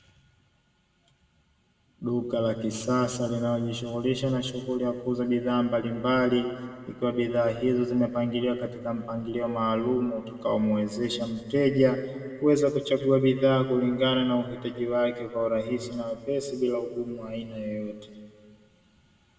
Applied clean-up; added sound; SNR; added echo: none; none; none; reverberation time 1.7 s.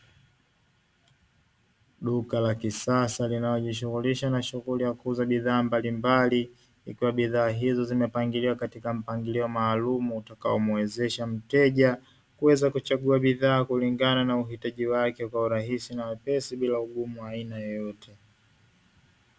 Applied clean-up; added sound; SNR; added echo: none; none; none; none.